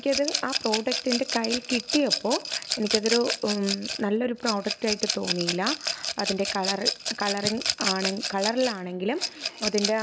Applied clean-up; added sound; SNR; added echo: none; Rattle / Glass; 3 dB; none.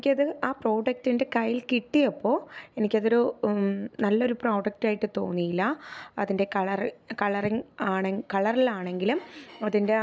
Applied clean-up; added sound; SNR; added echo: none; none; none; none.